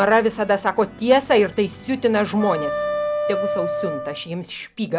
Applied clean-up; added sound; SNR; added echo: none; Wind instrument, woodwind instrument; 5 dB; none.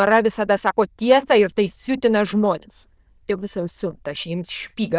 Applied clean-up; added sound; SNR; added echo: neural diffusion model UNIVERSE++.